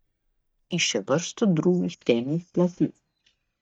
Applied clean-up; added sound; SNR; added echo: neural mask model DeepFilterNet 3.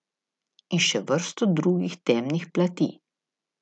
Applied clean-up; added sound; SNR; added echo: none; none; none; none.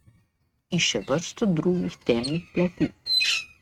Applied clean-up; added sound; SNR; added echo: neural mask model RNNoise.